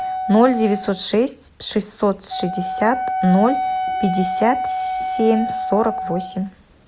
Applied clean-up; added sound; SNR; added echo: none; Wind instrument, woodwind instrument; 5 dB; none.